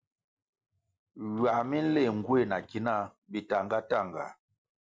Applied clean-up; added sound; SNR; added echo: neural separator model SepFormer DNS4.